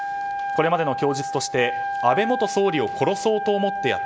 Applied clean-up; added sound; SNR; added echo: none; Wind instrument, woodwind instrument; 5 dB; none.